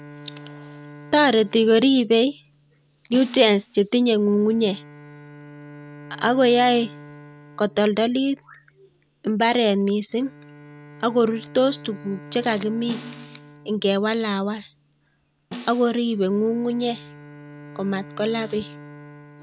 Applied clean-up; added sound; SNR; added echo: none; Bowed string instrument + Snare drum; 19 dB; none.